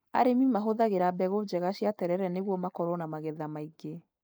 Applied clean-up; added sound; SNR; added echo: neural mask model Resemble Enhance denoiser.